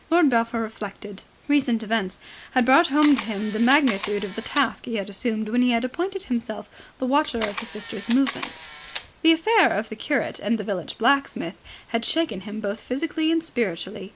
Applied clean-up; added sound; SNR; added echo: none; Camera; 9 dB; none.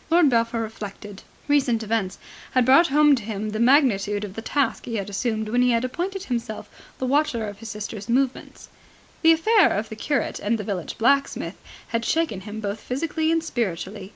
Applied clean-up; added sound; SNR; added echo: none; none; none; none.